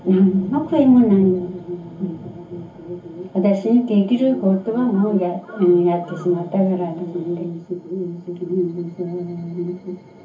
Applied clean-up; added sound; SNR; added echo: none; none; none; reverberation time 0.3 s.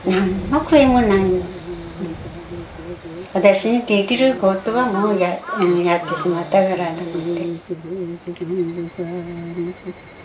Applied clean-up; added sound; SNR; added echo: none; none; none; none.